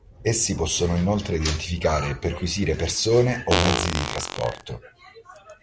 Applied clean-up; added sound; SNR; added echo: none; Fart; 2 dB; none.